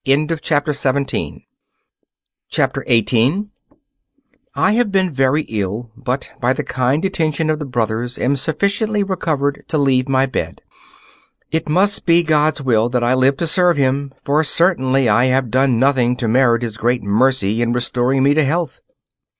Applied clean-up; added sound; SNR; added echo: neural mask model Resemble Enhance denoiser.